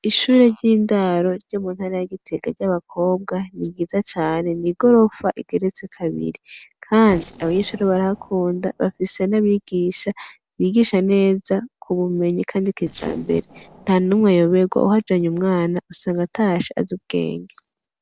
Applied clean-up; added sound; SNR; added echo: neural separator model SepFormer DNS4.